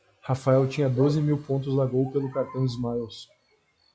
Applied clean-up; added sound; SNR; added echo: classical method log-MMSE.